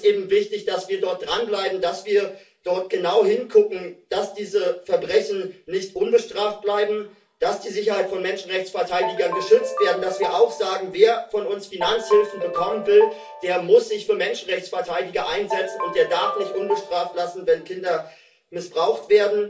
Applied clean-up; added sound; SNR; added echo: none; Ringtone; 9 dB; reverberation time 0.3 s.